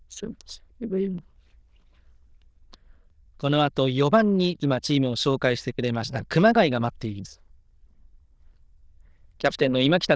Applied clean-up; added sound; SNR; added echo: neural diffusion model UNIVERSE++.